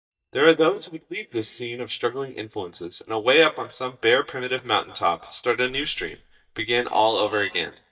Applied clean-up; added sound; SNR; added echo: neural mask model DeepFilterNet 3.